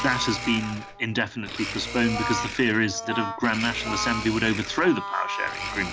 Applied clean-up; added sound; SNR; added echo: none; Brass instrument + Domestic sounds, home sounds; 6 dB; none.